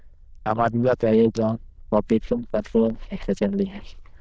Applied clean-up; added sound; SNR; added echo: neural diffusion model UNIVERSE++.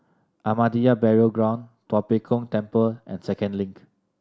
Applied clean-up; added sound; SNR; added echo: none; none; none; none.